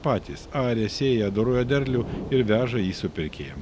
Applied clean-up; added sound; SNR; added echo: none; Thunder / Rain; 13 dB; none.